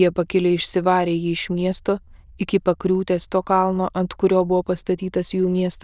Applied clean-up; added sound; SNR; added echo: neural diffusion model UNIVERSE++.